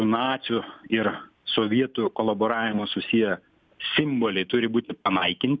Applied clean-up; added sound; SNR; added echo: none; none; none; none.